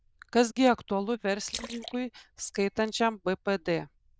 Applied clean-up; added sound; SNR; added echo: neural diffusion model UNIVERSE++.